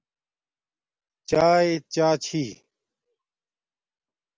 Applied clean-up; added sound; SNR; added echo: none; none; none; none.